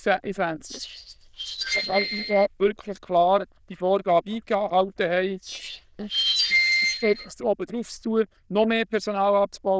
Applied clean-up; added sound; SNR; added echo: neural diffusion model UNIVERSE++.